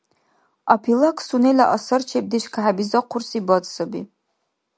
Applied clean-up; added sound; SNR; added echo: none; none; none; none.